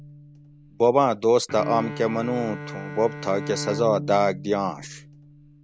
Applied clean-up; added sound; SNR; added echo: none; Bowed string instrument; 11 dB; none.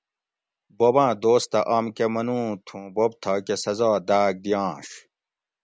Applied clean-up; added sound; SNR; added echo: none; none; none; none.